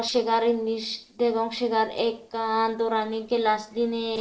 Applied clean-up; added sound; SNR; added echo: neural separator model SepFormer DNS4.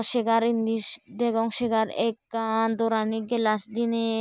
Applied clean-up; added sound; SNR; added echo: none; none; none; none.